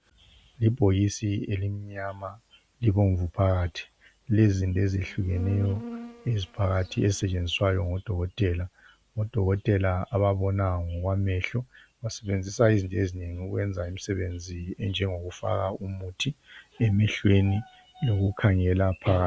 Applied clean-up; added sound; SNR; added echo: none; Insect; 15 dB; none.